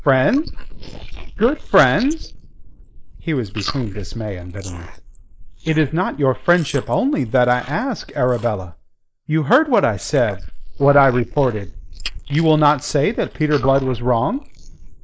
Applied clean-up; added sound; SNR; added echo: neural mask model Resemble Enhance denoiser.